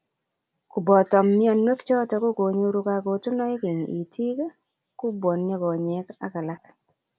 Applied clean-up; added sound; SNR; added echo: none; none; none; none.